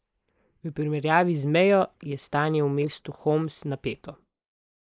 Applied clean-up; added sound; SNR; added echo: neural mask model Resemble Enhance denoiser.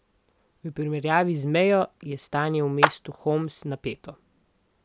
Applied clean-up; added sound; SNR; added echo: none; Clapping; 2 dB; none.